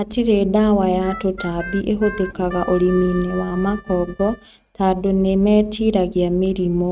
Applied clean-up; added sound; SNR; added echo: neural mask model RNNoise.